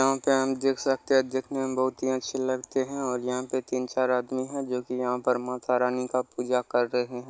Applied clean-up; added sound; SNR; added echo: none; none; none; none.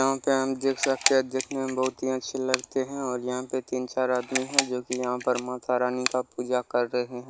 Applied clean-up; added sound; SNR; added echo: none; Camera; 7 dB; none.